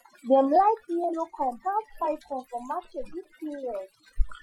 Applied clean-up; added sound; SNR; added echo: classical method Wiener filter.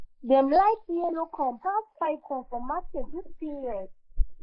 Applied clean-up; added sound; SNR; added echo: neural mask model Resemble Enhance denoiser.